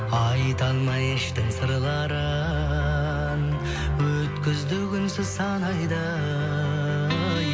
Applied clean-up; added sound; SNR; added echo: none; none; none; none.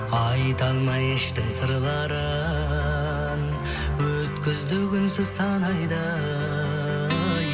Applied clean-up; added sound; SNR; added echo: none; none; none; reverberation time 1.2 s.